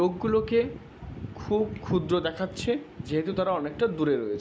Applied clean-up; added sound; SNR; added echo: none; none; none; none.